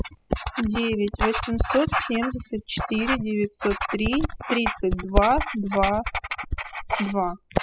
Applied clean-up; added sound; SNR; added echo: classical method spectral subtraction.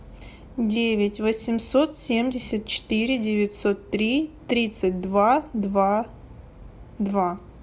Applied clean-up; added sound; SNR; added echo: none; none; none; none.